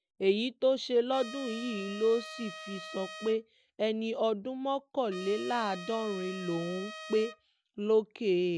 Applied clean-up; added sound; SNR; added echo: none; Trumpet; 13 dB; none.